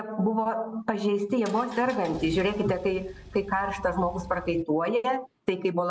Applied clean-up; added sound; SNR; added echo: none; Engine; 17 dB; none.